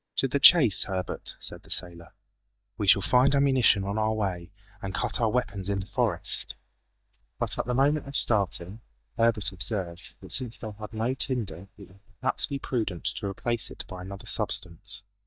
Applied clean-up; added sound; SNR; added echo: neural mask model DeepFilterNet 3.